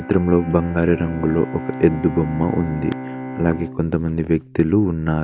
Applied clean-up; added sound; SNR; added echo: none; Bowed string instrument; 11 dB; none.